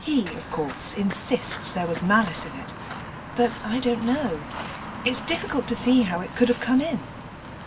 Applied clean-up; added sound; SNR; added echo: none; Walk, footsteps; 11 dB; reverberation time 1.4 s.